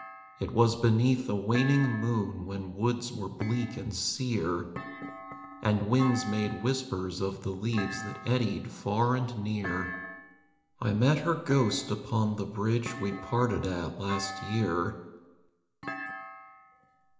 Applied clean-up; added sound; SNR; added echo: none; Thump, thud; 13 dB; reverberation time 0.8 s.